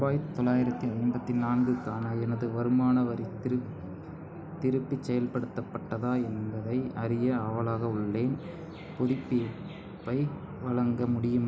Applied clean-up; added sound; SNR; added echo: none; none; none; none.